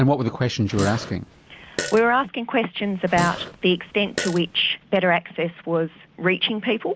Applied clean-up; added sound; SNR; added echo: none; Fart; 11 dB; none.